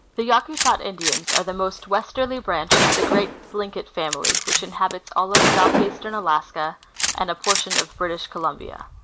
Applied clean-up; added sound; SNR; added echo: none; Gunshot, gunfire; 0 dB; none.